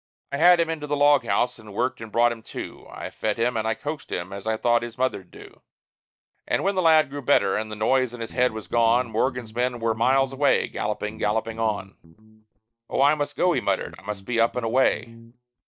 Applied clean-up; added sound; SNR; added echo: neural mask model DeepFilterNet 3.